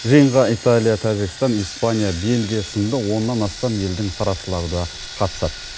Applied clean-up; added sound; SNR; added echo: none; Sawing; 14 dB; none.